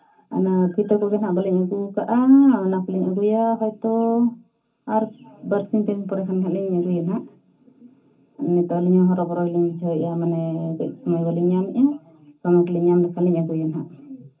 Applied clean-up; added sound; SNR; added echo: none; none; none; reverberation time 0.3 s.